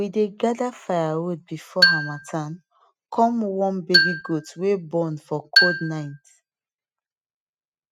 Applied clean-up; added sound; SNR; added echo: neural mask model RNNoise.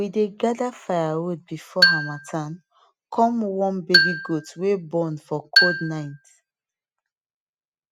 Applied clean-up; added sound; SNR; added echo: none; Marimba, xylophone; -2 dB; none.